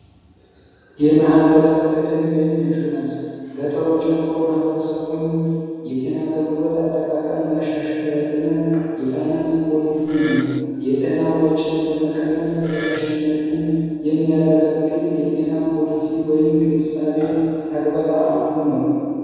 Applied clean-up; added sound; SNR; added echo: none; Wood; 14 dB; reverberation time 2.1 s.